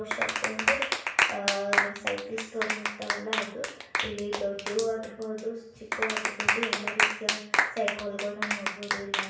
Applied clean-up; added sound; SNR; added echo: none; Clapping; -4 dB; reverberation time 0.7 s.